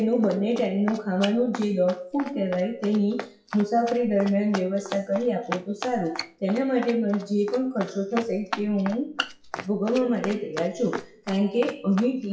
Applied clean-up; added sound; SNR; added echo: classical method WPE with log-MMSE.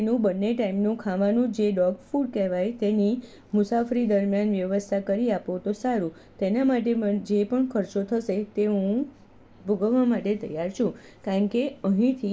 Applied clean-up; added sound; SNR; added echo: none; none; none; none.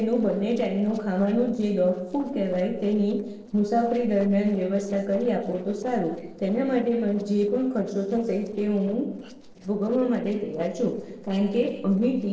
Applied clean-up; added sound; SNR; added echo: neural separator model SepFormer DNS4.